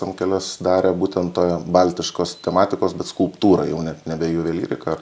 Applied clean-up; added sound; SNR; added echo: none; none; none; none.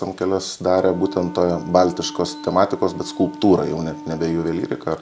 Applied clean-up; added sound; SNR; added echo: none; Wind instrument, woodwind instrument; 16 dB; none.